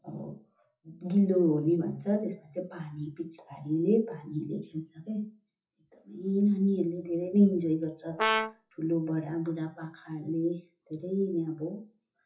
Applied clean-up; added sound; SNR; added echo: classical method WPE with log-MMSE.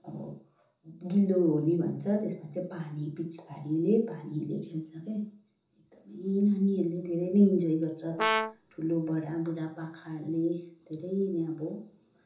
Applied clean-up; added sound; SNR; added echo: none; Brass instrument; 2 dB; reverberation time 0.6 s.